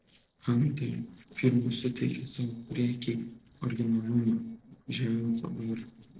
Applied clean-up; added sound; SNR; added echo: neural separator model SepFormer DNS4.